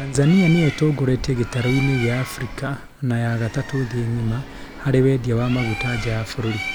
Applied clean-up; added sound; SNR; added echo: none; Bird; 11 dB; none.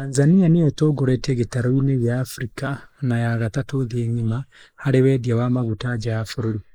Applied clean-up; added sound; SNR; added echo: neural mask model Resemble Enhance denoiser.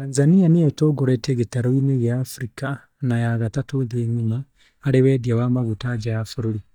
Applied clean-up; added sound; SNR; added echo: neural mask model DeepFilterNet 3.